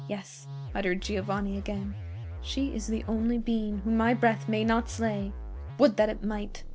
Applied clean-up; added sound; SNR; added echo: none; Musical instrument; 9 dB; none.